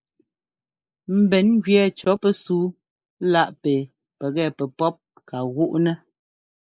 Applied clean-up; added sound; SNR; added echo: neural mask model Resemble Enhance denoiser.